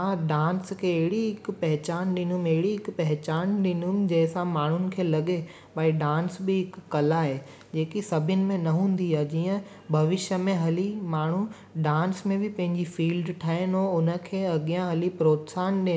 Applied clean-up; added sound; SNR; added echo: none; none; none; none.